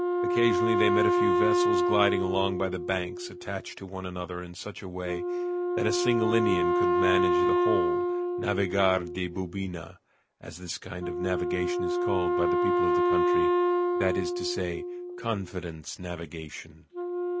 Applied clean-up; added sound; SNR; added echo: none; Wind instrument, woodwind instrument; -4 dB; none.